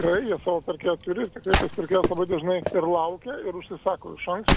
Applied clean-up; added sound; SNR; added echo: none; Wood; 4 dB; none.